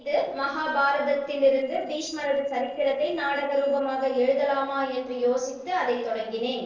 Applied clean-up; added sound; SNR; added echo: neural separator model SepFormer DNS4.